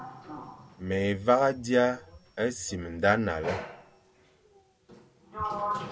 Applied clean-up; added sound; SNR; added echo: none; Sliding door; 10 dB; none.